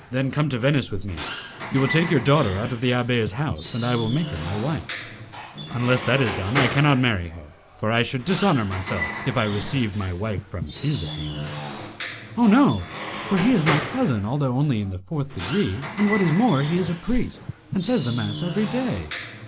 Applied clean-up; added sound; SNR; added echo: none; Squeak / Wood; 9 dB; none.